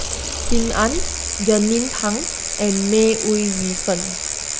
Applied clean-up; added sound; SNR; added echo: none; Bicycle; 2 dB; none.